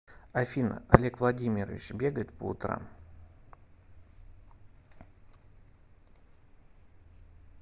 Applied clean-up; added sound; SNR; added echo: none; Tap; -4 dB; none.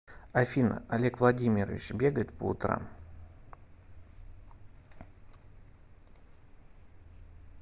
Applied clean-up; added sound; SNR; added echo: none; none; none; none.